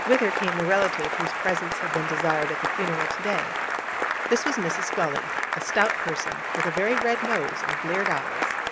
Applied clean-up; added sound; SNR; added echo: none; Applause / Cheering; 0 dB; none.